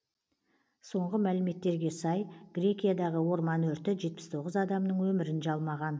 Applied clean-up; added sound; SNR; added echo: none; none; none; none.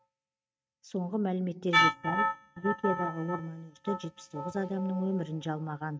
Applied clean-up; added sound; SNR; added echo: neural mask model RNNoise.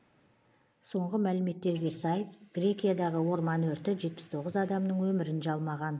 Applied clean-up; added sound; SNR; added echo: neural mask model Resemble Enhance denoiser.